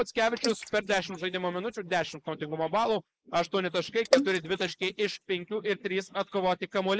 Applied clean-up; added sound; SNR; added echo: neural mask model Resemble Enhance denoiser.